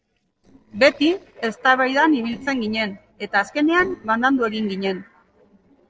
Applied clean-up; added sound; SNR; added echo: neural separator model SepFormer DNS4.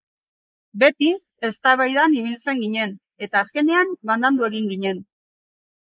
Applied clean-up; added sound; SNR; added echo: neural mask model Resemble Enhance denoiser.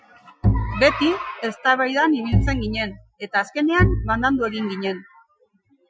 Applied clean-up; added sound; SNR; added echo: classical method Wiener filter.